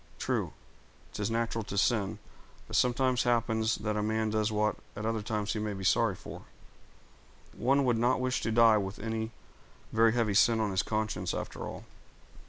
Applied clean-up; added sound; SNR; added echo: none; none; none; none.